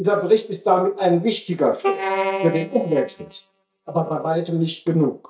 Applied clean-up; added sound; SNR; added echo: neural mask model DeepFilterNet 3.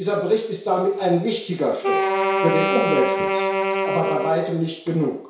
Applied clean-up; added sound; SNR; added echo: none; Wind instrument, woodwind instrument; 0 dB; reverberation time 0.6 s.